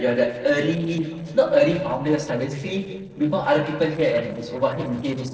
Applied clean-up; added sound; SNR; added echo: neural separator model SepFormer DNS4.